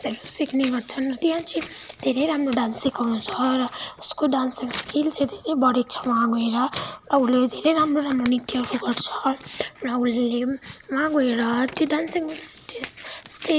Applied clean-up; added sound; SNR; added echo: none; Tearing; 19 dB; none.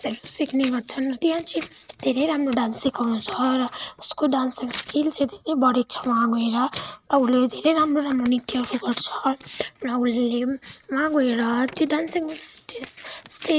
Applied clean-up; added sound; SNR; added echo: neural mask model RNNoise.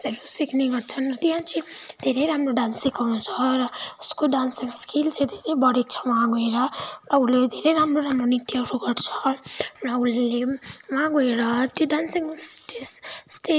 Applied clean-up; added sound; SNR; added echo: none; none; none; none.